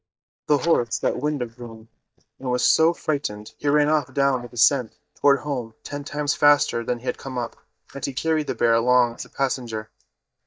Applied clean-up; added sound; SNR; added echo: neural mask model DeepFilterNet 3.